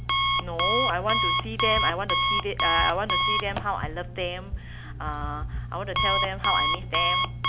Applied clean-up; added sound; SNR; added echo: none; Alarm; -5 dB; none.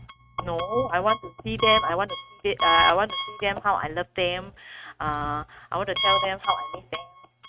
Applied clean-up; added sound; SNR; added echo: neural mask model RNNoise.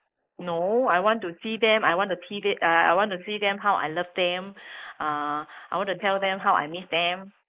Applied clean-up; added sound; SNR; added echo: neural mask model Resemble Enhance denoiser.